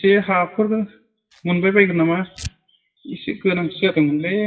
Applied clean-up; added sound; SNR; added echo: classical method WPE with log-MMSE.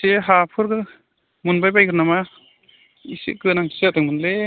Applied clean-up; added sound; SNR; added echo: none; none; none; none.